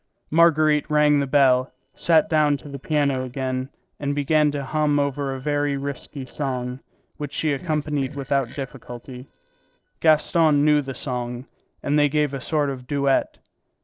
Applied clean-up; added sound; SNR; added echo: neural separator model SepFormer DNS4.